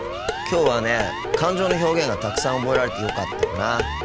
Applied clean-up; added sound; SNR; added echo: none; Dishes, pots, and pans + Siren; 3 dB; none.